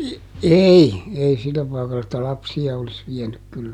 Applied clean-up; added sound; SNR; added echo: none; none; none; none.